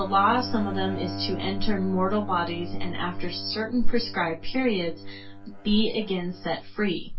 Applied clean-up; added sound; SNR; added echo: none; Bowed string instrument; 13 dB; reverberation time 0.2 s.